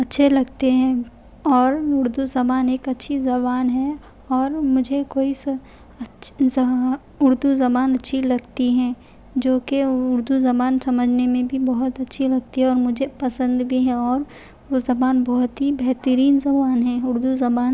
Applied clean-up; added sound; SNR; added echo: none; none; none; none.